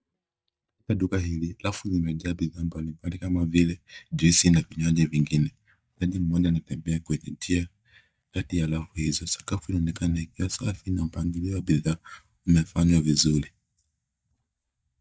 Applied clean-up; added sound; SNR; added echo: neural mask model DeepFilterNet 3.